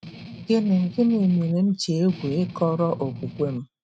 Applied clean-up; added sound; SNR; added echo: neural mask model RNNoise.